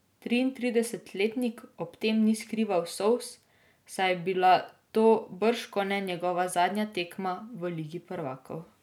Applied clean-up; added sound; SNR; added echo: none; none; none; none.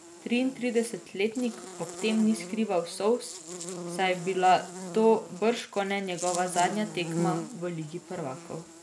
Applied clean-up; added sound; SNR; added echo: none; Buzz; 10 dB; none.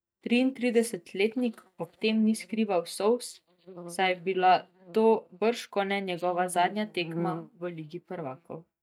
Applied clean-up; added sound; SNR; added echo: neural mask model DeepFilterNet 3.